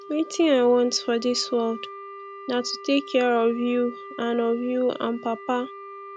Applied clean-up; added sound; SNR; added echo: none; Wind instrument, woodwind instrument; 16 dB; none.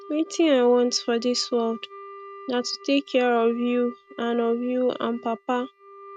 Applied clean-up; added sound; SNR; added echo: neural mask model RNNoise.